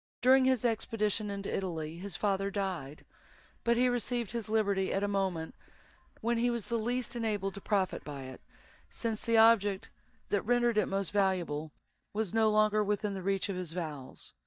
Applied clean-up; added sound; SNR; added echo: neural mask model DeepFilterNet 3.